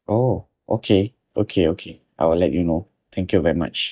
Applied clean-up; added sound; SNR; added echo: neural mask model DeepFilterNet 3.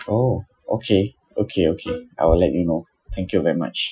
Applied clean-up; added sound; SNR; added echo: classical method Wiener filter.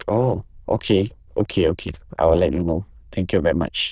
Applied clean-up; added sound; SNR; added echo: neural diffusion model UNIVERSE++.